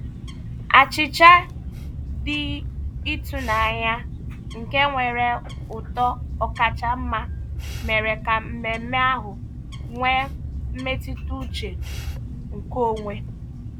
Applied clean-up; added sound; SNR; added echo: none; Bird; 7 dB; none.